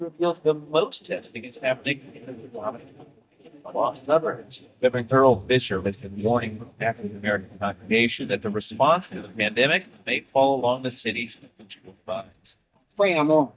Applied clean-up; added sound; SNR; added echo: neural mask model DeepFilterNet 3.